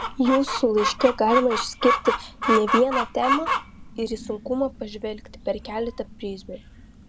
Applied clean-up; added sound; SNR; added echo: none; Chicken, rooster; 4 dB; none.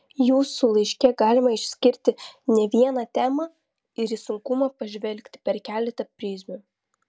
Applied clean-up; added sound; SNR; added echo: none; none; none; none.